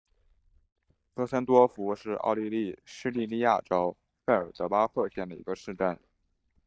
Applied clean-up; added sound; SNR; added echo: neural mask model DeepFilterNet 3.